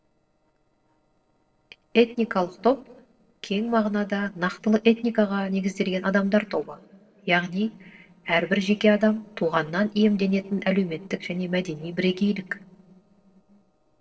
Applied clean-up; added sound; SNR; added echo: neural separator model SepFormer DNS4.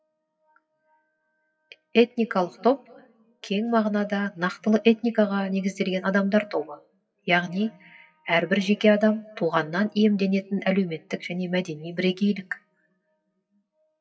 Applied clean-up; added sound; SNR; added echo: classical method WPE with log-MMSE.